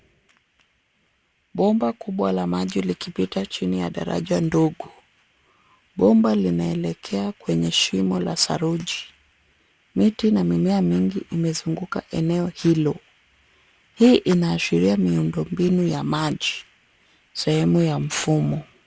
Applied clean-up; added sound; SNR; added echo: none; none; none; none.